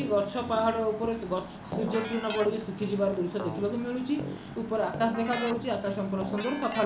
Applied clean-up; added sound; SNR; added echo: none; Keyboard (musical); 10 dB; reverberation time 0.4 s.